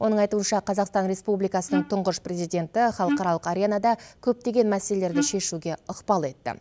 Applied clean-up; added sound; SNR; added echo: none; Wind instrument, woodwind instrument; 4 dB; none.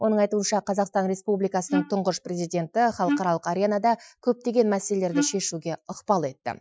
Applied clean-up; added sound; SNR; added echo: classical method Wiener filter.